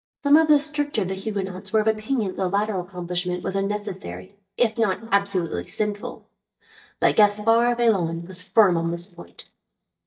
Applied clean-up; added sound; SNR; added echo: neural mask model DeepFilterNet 3.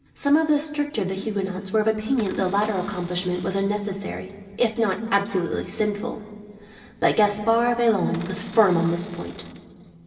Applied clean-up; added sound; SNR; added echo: none; Cupboard open or close / Door; 19 dB; reverberation time 2.9 s.